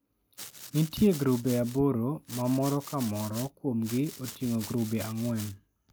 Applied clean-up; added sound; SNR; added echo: none; Domestic sounds, home sounds; 16 dB; none.